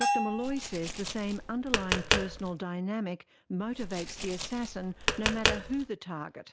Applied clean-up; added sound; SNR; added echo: none; Tap + Bell; -2 dB; none.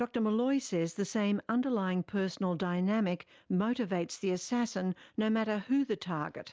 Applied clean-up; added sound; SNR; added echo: none; none; none; none.